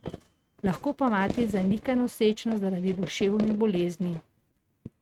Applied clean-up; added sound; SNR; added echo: neural mask model RNNoise.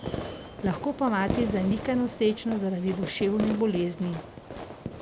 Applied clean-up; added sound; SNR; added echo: none; Fireworks; 8 dB; none.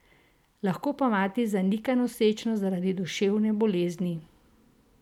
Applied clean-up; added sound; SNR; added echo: none; none; none; none.